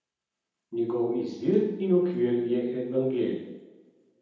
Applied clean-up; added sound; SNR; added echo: none; none; none; reverberation time 0.9 s.